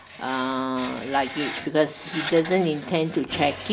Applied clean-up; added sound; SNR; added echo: none; Screech; 10 dB; reverberation time 0.4 s.